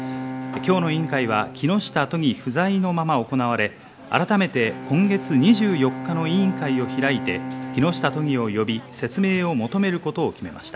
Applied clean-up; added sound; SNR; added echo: none; Bowed string instrument; 12 dB; none.